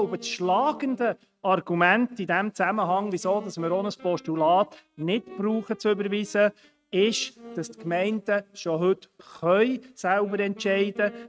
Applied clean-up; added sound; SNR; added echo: neural mask model RNNoise.